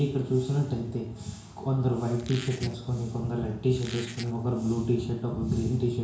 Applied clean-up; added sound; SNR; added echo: none; Squeak; 15 dB; reverberation time 0.6 s.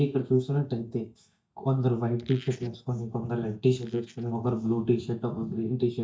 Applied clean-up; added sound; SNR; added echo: neural mask model DeepFilterNet 3.